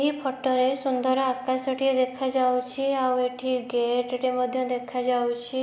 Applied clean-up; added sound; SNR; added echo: none; none; none; none.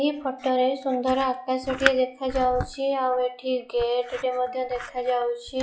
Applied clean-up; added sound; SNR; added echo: classical method log-MMSE.